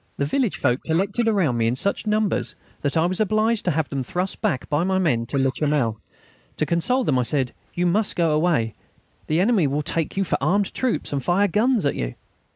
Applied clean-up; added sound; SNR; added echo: neural mask model Resemble Enhance denoiser.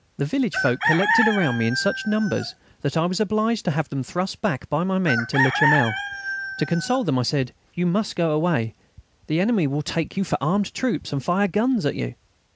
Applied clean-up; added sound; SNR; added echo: none; Chicken, rooster; 2 dB; none.